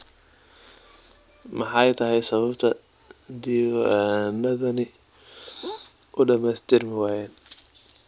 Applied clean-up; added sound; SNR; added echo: none; none; none; none.